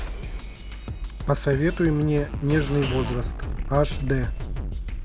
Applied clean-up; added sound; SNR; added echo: none; Drum kit; 4 dB; none.